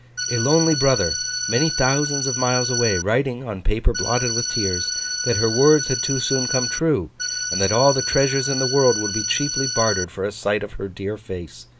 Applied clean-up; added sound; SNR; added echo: none; Organ; 3 dB; none.